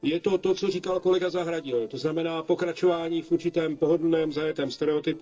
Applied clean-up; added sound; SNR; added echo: neural separator model SepFormer DNS4.